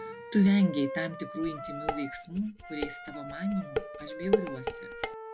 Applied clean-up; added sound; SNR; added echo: none; Wind instrument, woodwind instrument + Dishes, pots, and pans; 5 dB; none.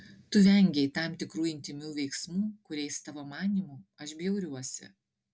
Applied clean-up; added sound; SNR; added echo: none; none; none; none.